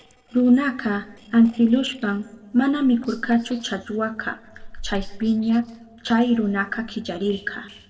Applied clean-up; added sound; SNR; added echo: neural separator model SepFormer DNS4.